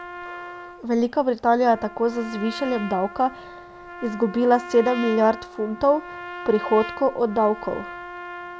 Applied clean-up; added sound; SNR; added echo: none; Trumpet; 13 dB; none.